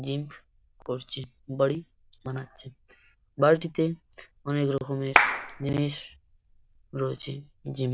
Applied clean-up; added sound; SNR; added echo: neural diffusion model UNIVERSE++.